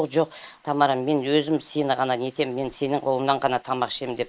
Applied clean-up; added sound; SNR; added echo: neural mask model Resemble Enhance denoiser.